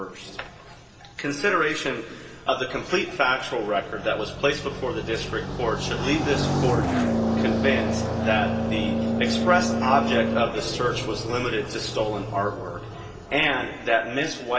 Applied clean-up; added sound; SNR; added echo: none; Car passing by; 2 dB; reverberation time 2.5 s.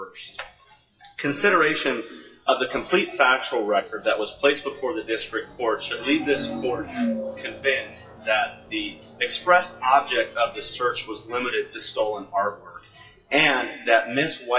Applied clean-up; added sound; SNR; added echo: classical method WPE with log-MMSE.